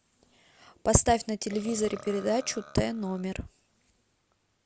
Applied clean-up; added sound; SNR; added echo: none; Burping, eructation; 19 dB; none.